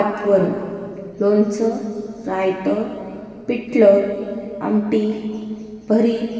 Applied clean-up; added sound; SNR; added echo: none; none; none; reverberation time 2.4 s.